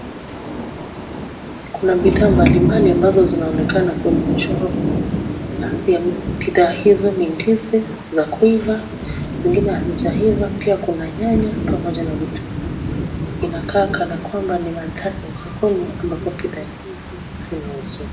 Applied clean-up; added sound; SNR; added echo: none; Thunder / Rain; 3 dB; reverberation time 0.7 s.